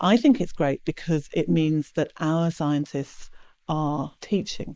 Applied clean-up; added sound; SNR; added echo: neural mask model Resemble Enhance denoiser.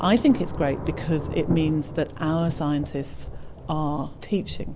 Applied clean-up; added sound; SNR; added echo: none; Thunder / Rain; 8 dB; none.